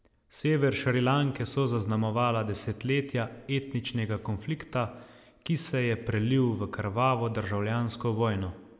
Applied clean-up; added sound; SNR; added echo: none; none; none; none.